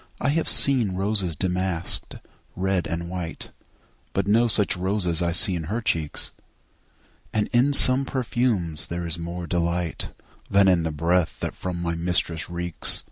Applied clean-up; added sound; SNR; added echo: none; none; none; none.